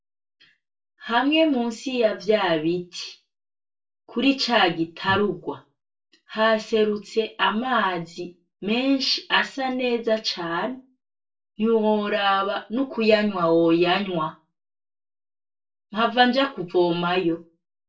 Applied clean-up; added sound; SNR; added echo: none; none; none; reverberation time 0.2 s.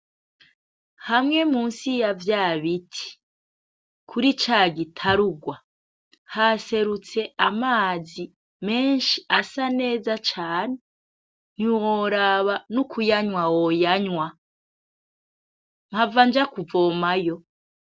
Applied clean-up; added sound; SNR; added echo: none; none; none; none.